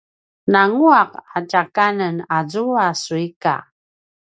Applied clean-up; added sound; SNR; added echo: none; none; none; none.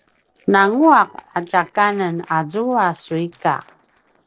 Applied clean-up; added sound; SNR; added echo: neural separator model SepFormer DNS4.